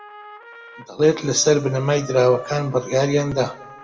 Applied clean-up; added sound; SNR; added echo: none; Trumpet; 19 dB; reverberation time 0.7 s.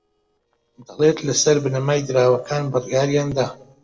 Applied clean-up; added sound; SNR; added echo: neural separator model SepFormer DNS4.